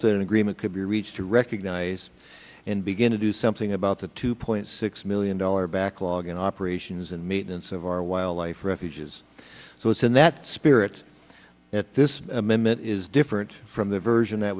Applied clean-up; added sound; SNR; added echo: none; none; none; none.